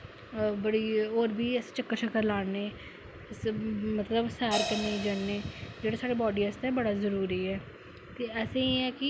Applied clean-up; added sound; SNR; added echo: none; Crash cymbal; 14 dB; none.